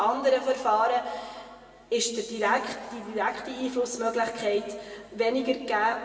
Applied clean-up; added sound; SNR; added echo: none; none; none; reverberation time 1.7 s.